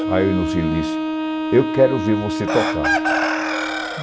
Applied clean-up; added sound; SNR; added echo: none; Chicken, rooster + Wind instrument, woodwind instrument; 0 dB; none.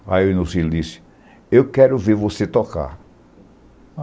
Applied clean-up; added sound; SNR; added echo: none; none; none; none.